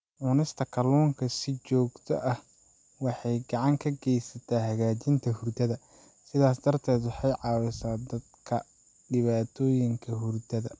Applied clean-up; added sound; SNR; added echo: none; none; none; none.